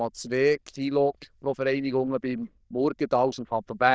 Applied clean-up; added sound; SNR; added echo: neural diffusion model UNIVERSE++.